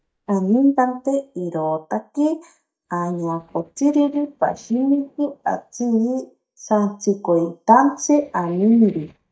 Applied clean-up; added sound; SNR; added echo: neural mask model DeepFilterNet 3.